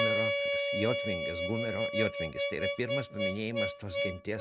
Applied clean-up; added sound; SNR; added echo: none; Harmonica; -3 dB; none.